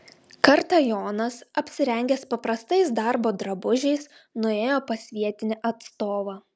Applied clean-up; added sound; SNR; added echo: none; none; none; none.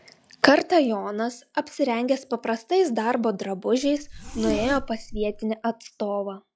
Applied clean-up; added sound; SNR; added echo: classical method log-MMSE.